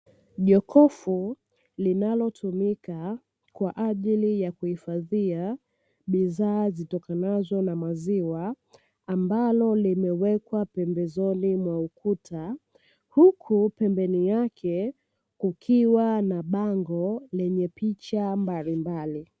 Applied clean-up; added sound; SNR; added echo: none; none; none; none.